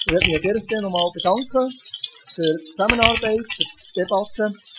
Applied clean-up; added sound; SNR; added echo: classical method Wiener filter.